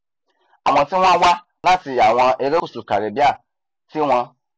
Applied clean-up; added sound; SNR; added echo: none; none; none; none.